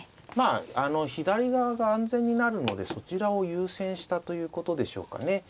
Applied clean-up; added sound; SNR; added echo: none; none; none; none.